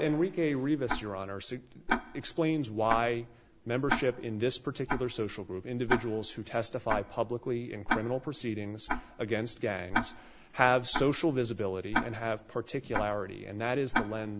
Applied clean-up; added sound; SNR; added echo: none; Tick-tock; 6 dB; none.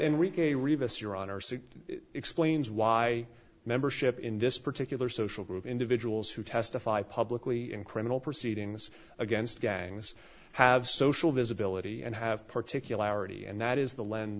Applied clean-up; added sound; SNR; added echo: none; none; none; none.